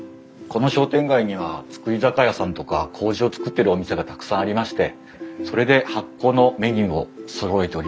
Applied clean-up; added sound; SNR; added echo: none; none; none; none.